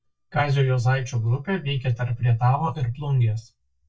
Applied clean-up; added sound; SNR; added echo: neural mask model DeepFilterNet 3.